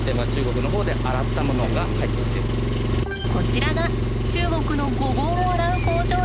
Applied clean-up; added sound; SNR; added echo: none; Engine; -4 dB; none.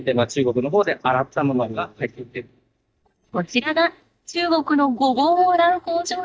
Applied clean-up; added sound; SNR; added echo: neural mask model DeepFilterNet 3.